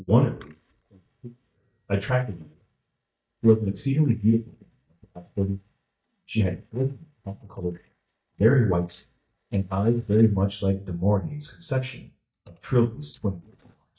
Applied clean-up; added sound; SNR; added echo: neural mask model DeepFilterNet 3.